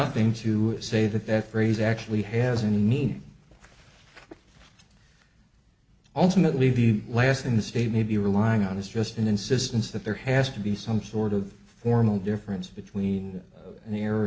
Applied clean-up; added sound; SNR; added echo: none; none; none; none.